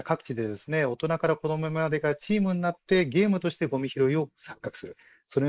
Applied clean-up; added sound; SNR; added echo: neural mask model Resemble Enhance denoiser.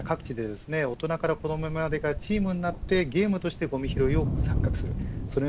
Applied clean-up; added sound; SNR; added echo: none; Thunder; 3 dB; none.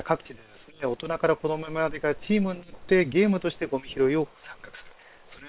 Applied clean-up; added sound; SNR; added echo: neural separator model SepFormer WHAM!.